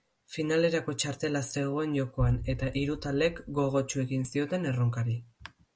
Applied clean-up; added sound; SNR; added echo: none; Boom; 11 dB; none.